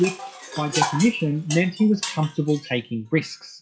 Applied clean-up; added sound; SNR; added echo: classical method WPE with log-MMSE.